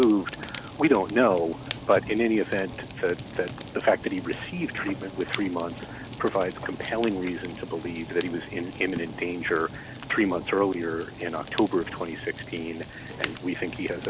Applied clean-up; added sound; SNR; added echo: none; Fire; 10 dB; none.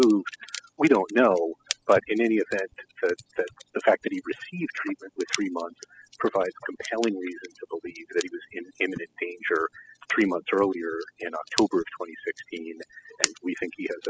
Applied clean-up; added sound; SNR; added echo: classical method spectral subtraction.